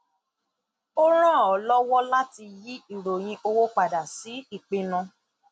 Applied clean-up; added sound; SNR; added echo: none; none; none; none.